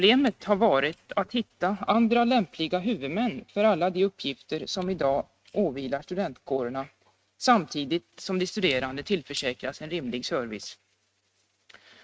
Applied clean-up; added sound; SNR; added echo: neural mask model RNNoise.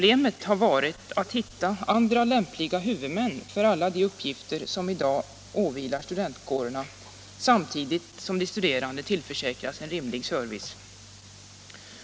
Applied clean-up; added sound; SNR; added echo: none; none; none; none.